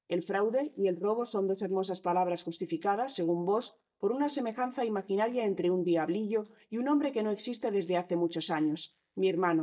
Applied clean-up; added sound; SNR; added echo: neural mask model DeepFilterNet 3.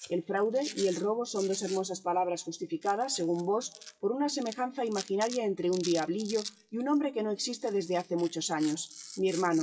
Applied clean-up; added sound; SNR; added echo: classical method WPE with log-MMSE.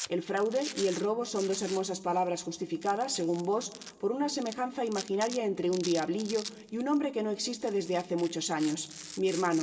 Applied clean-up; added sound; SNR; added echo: none; Domestic sounds, home sounds; 15 dB; reverberation time 1.4 s.